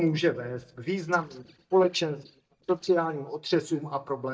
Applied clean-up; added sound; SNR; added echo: neural mask model DeepFilterNet 3.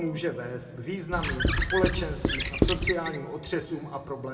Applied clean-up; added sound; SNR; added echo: none; Squeak / Writing; -4 dB; reverberation time 1.7 s.